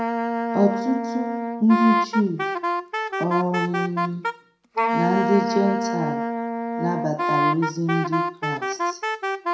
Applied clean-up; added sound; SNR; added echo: none; Wind instrument, woodwind instrument; 0 dB; reverberation time 0.6 s.